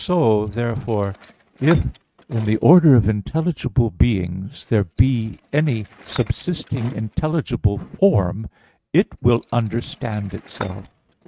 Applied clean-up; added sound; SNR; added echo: neural mask model RNNoise.